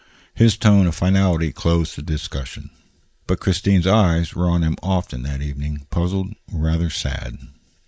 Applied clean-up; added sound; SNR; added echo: neural mask model Resemble Enhance denoiser.